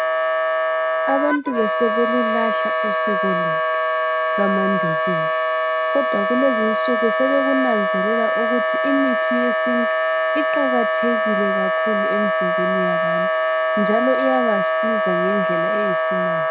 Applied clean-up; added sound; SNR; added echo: none; Wind instrument, woodwind instrument; -5 dB; none.